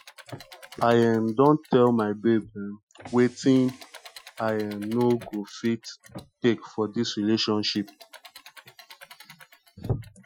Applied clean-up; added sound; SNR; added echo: classical method Wiener filter.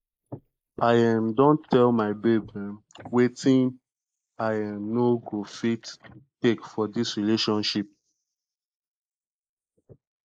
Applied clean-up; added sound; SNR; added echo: neural mask model Resemble Enhance denoiser.